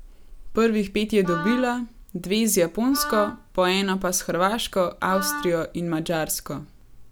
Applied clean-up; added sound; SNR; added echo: none; Wind instrument, woodwind instrument; 9 dB; none.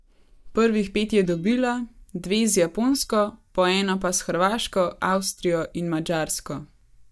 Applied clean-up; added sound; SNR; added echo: neural mask model DeepFilterNet 3.